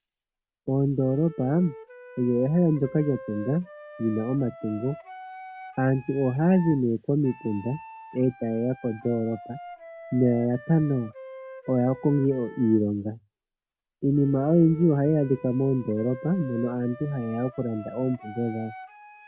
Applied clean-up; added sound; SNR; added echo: none; Wind instrument, woodwind instrument; 18 dB; none.